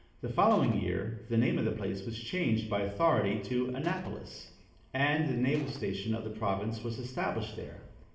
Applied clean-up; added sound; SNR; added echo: none; Gunshot, gunfire; 19 dB; reverberation time 0.9 s.